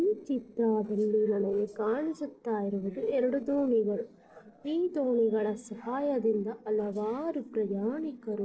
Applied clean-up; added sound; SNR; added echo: neural separator model SepFormer DNS4.